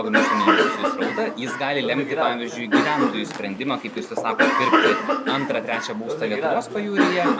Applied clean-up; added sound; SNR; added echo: none; Cough; -4 dB; none.